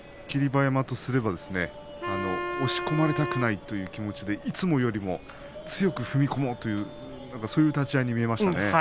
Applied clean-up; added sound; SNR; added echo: none; Wind instrument, woodwind instrument; 7 dB; none.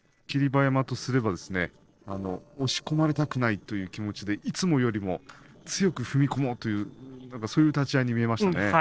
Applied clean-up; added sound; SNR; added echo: neural separator model SepFormer DNS4.